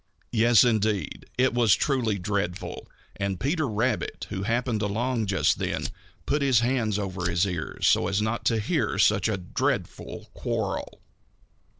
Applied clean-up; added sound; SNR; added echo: neural separator model SepFormer DNS4.